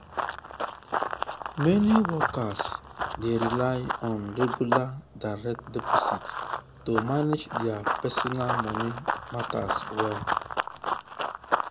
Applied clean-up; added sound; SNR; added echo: none; Run; 1 dB; none.